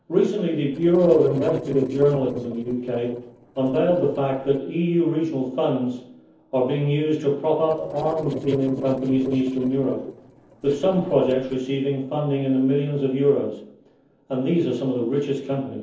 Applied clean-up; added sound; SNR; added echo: neural separator model SepFormer DNS4.